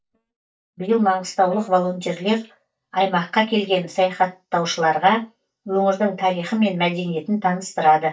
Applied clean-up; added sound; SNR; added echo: neural mask model DeepFilterNet 3.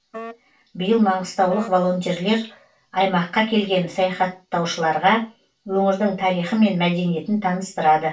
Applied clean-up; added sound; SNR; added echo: none; Wind instrument, woodwind instrument; 18 dB; reverberation time 0.2 s.